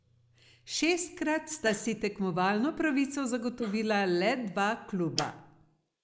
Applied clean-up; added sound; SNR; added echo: neural mask model Resemble Enhance denoiser.